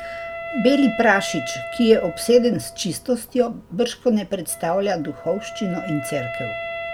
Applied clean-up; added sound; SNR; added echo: none; Wind instrument, woodwind instrument; 11 dB; none.